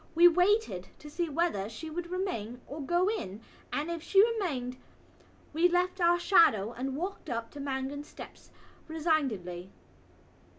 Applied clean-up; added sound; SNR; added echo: none; none; none; none.